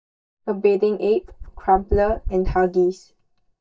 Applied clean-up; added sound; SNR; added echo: neural mask model DeepFilterNet 3.